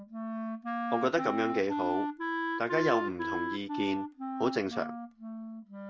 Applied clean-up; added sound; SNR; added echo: none; Wind instrument, woodwind instrument; 2 dB; none.